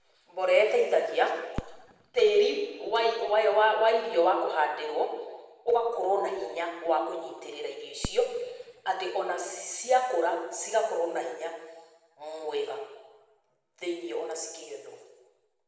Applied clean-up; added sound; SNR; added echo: none; Fireworks; 18 dB; reverberation time 1.1 s.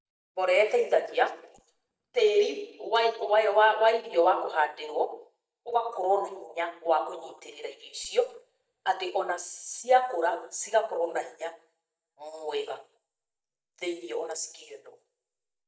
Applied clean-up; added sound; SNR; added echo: neural mask model DeepFilterNet 3.